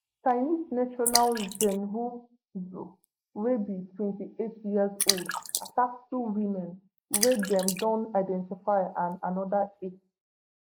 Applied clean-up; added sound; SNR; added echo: neural mask model Resemble Enhance denoiser.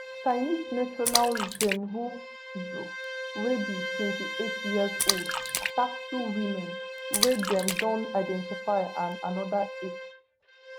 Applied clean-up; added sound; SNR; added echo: none; Splash, splatter + Bowed string instrument; 3 dB; none.